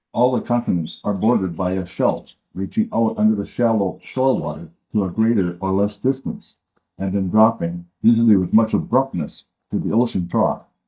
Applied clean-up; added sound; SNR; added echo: neural mask model DeepFilterNet 3.